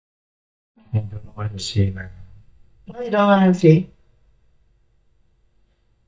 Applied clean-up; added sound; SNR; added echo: neural mask model DeepFilterNet 3.